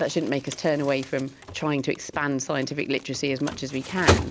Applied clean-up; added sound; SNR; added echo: none; Crumpling, crinkling; 4 dB; none.